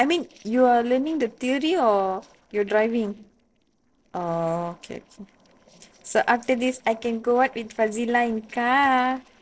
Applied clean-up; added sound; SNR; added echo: neural separator model SepFormer DNS4.